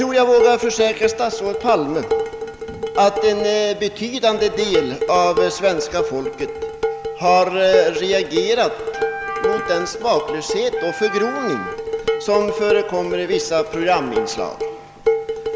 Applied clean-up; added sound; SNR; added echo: none; Dishes, pots, and pans + Wind instrument, woodwind instrument; 4 dB; none.